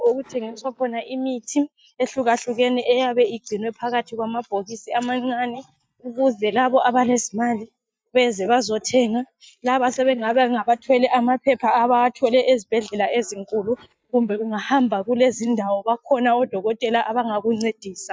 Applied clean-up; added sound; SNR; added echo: neural mask model DeepFilterNet 3.